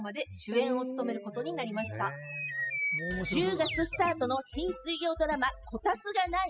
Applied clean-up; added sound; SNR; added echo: classical method spectral subtraction.